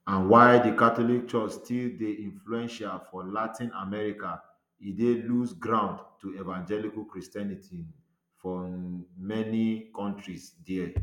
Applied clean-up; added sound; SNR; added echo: none; none; none; none.